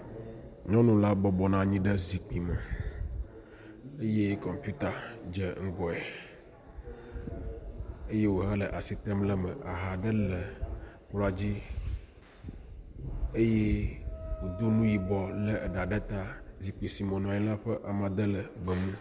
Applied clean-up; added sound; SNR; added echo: none; Wind instrument, woodwind instrument; 17 dB; none.